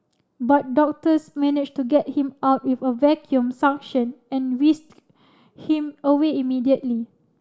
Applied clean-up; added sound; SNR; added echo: none; none; none; none.